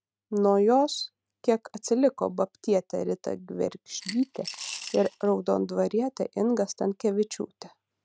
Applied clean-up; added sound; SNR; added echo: neural mask model RNNoise.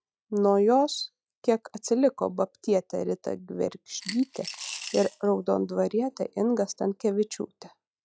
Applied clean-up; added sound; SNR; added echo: classical method log-MMSE.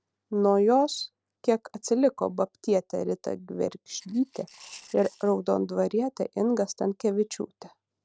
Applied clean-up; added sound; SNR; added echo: neural separator model SepFormer DNS4.